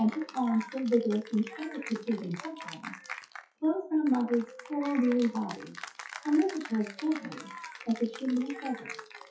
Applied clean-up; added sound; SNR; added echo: classical method WPE with log-MMSE.